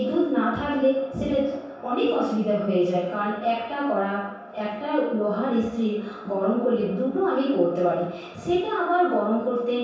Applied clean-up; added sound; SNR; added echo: none; none; none; reverberation time 0.7 s.